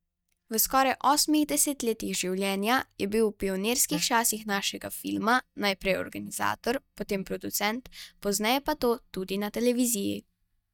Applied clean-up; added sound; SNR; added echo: neural mask model DeepFilterNet 3.